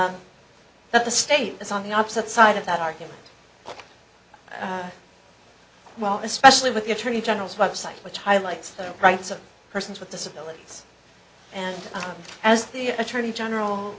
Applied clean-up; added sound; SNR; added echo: none; none; none; none.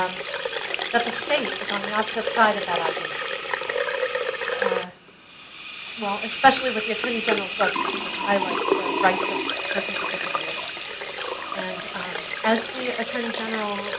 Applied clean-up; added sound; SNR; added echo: none; Sink (filling or washing) / Water tap, faucet; -1 dB; none.